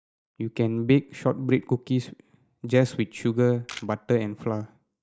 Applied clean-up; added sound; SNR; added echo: neural mask model DeepFilterNet 3.